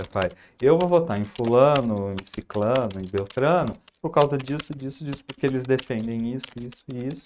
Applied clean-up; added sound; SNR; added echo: neural mask model RNNoise.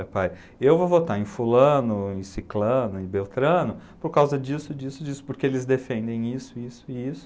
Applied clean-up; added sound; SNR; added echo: none; none; none; none.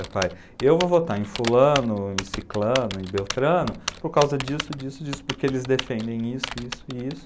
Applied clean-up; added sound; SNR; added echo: none; Typing; 11 dB; none.